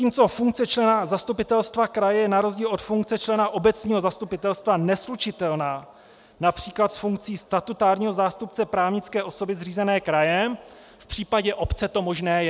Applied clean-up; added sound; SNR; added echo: none; none; none; none.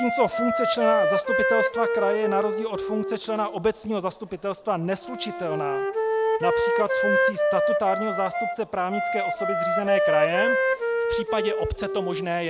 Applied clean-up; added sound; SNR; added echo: none; Wind instrument, woodwind instrument; -2 dB; none.